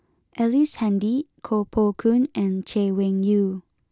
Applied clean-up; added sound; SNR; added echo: none; none; none; none.